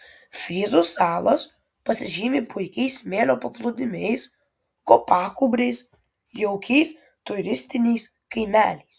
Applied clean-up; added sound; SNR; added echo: none; none; none; none.